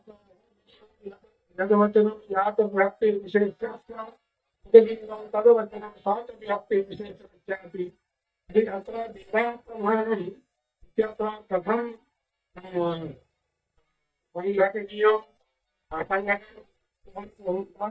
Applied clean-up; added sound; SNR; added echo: neural mask model DeepFilterNet 3.